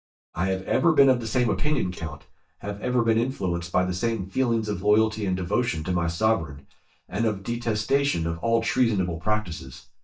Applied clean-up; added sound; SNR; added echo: neural mask model DeepFilterNet 3.